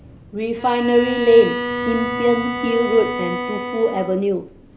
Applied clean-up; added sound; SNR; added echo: none; Bowed string instrument; 7 dB; none.